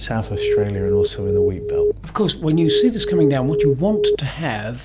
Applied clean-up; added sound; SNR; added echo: none; Alarm; -2 dB; none.